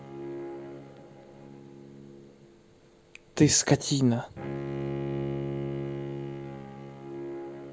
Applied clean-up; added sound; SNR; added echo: none; Bowed string instrument; 5 dB; none.